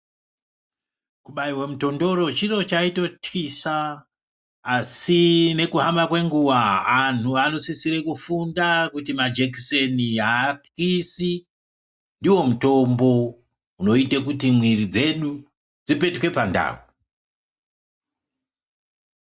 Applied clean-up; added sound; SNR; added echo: none; none; none; none.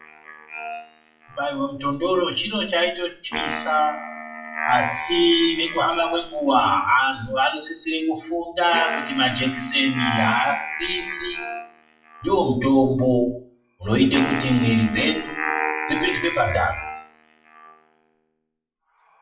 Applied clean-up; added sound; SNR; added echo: classical method WPE with log-MMSE.